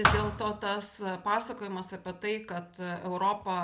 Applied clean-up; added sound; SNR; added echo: none; Thump, thud; -2 dB; none.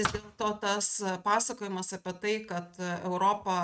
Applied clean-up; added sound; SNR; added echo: neural mask model RNNoise.